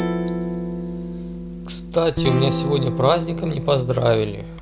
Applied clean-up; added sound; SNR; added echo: none; Guitar; 4 dB; none.